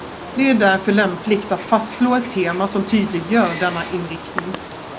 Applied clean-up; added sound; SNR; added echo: none; Wild animals; 12 dB; none.